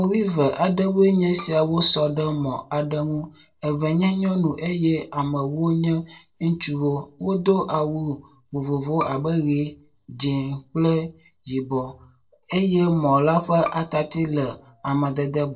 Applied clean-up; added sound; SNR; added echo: neural separator model SepFormer DNS4.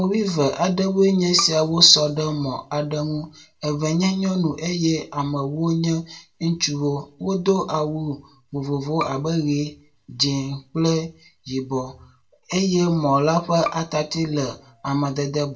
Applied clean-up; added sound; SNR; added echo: none; Bowed string instrument; 17 dB; reverberation time 0.2 s.